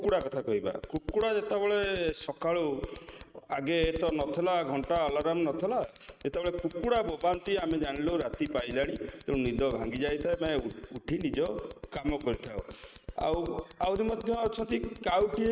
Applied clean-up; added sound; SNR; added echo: neural mask model RNNoise.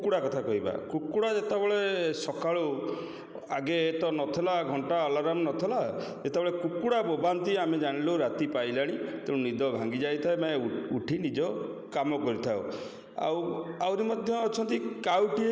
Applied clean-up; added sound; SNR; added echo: none; none; none; none.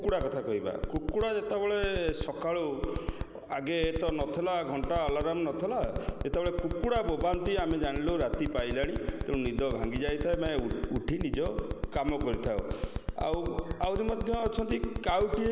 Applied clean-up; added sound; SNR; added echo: none; Alarm; 1 dB; none.